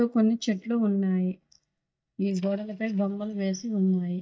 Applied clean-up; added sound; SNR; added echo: neural mask model DeepFilterNet 3.